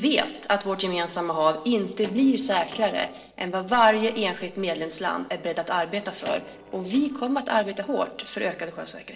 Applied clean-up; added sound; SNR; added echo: neural separator model SepFormer DNS4.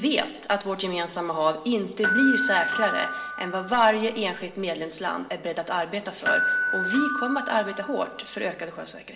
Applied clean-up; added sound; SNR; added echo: none; Door / Bell; 4 dB; reverberation time 2.6 s.